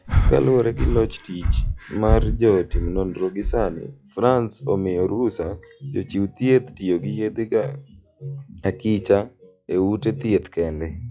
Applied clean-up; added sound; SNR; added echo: classical method log-MMSE.